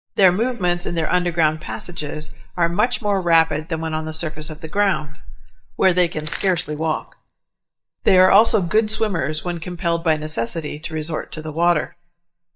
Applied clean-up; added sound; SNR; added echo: neural mask model DeepFilterNet 3.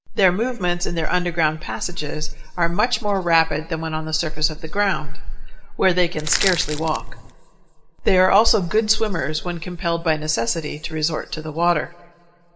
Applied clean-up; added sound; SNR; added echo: none; Crushing; 8 dB; reverberation time 1.2 s.